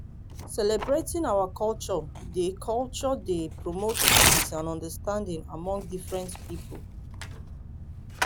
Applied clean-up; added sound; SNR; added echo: none; Tearing; 0 dB; none.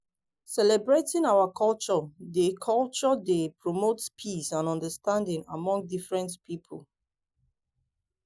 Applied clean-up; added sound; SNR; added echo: none; none; none; none.